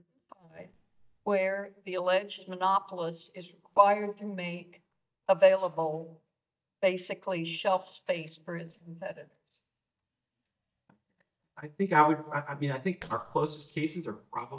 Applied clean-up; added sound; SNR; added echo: neural mask model DeepFilterNet 3.